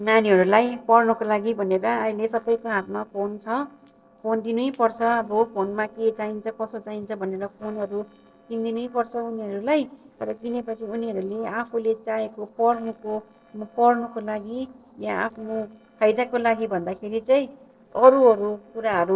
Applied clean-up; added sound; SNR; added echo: neural separator model SepFormer DNS4.